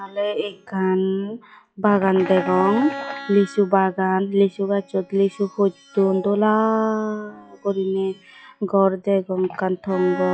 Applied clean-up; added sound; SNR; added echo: classical method log-MMSE.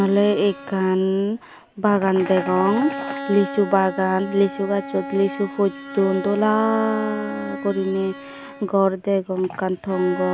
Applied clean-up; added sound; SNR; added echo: none; Bowed string instrument; 12 dB; none.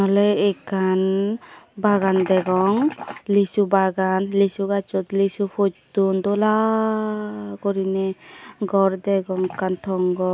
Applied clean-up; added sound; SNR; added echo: none; none; none; none.